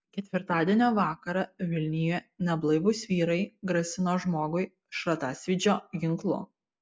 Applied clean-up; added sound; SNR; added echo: none; none; none; none.